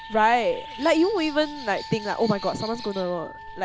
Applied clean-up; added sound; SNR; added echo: none; Wind instrument, woodwind instrument + Bird; 13 dB; none.